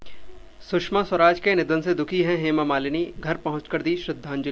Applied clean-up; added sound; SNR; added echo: none; none; none; none.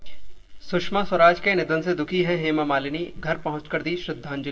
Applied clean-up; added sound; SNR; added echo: neural separator model SepFormer DNS4.